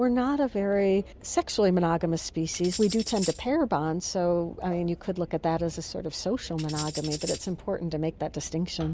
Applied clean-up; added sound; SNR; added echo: none; Tambourine; 12 dB; none.